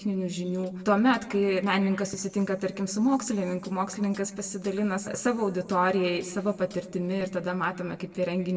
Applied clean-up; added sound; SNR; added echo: neural separator model SepFormer DNS4.